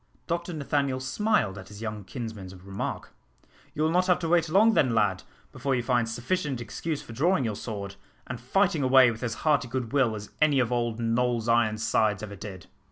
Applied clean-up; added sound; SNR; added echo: none; none; none; none.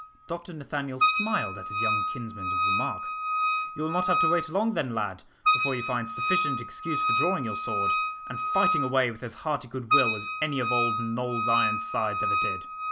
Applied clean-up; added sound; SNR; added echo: none; Wind instrument, woodwind instrument; -3 dB; none.